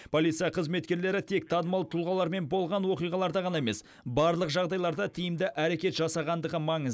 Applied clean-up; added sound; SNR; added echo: neural mask model Resemble Enhance denoiser.